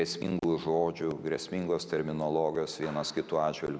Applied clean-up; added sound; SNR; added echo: none; none; none; none.